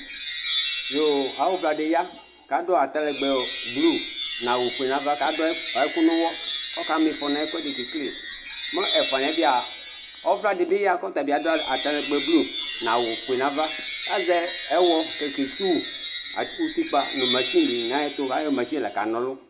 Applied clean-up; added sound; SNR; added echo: none; Wind chime; 7 dB; reverberation time 0.2 s.